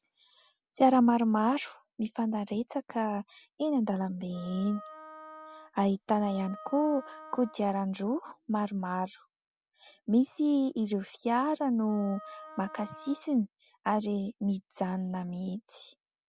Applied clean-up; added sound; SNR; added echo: none; Wind instrument, woodwind instrument; 18 dB; none.